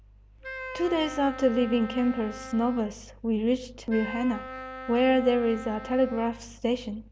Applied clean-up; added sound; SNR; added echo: none; Wind instrument, woodwind instrument; 14 dB; none.